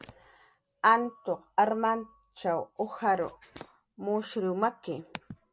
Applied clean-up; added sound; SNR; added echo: none; none; none; none.